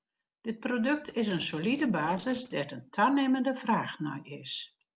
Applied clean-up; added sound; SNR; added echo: neural separator model SepFormer DNS4.